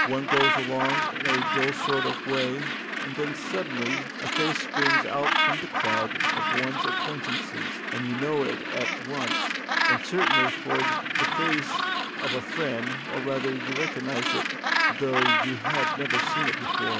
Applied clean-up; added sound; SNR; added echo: none; Gull, seagull; -5 dB; none.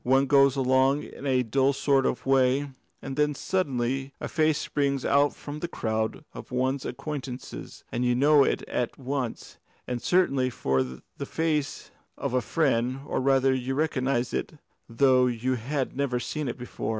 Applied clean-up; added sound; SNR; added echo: none; none; none; none.